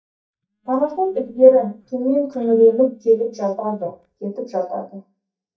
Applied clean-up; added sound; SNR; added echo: neural mask model DeepFilterNet 3.